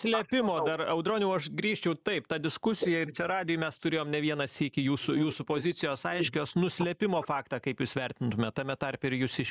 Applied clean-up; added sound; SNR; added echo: neural mask model Resemble Enhance denoiser.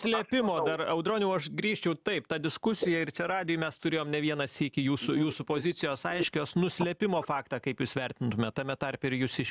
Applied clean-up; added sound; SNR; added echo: none; none; none; none.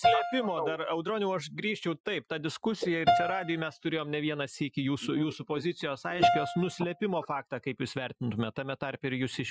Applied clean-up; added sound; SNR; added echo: classical method Wiener filter.